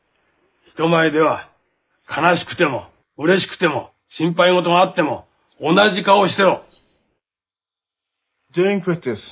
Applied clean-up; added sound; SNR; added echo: neural mask model Resemble Enhance denoiser.